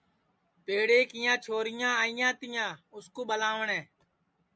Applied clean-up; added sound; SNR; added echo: none; none; none; none.